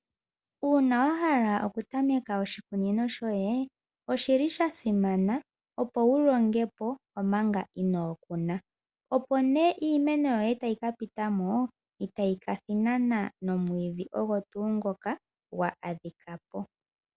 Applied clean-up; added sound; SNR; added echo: none; none; none; none.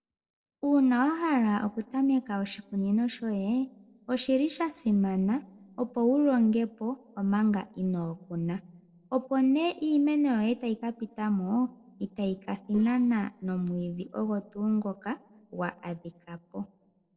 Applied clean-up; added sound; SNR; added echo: neural separator model SepFormer DNS4.